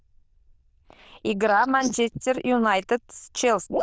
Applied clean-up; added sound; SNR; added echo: neural diffusion model UNIVERSE++.